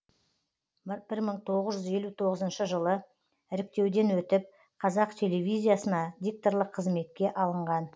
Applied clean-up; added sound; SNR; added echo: none; none; none; none.